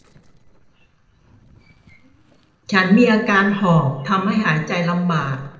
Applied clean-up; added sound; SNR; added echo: neural separator model SepFormer DNS4.